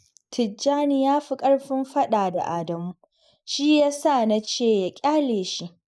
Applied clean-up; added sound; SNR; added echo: neural mask model Resemble Enhance denoiser.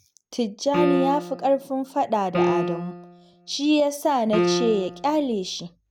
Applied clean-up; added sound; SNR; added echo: none; Piano; 2 dB; none.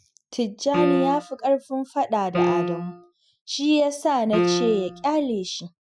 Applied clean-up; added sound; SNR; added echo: classical method Wiener filter.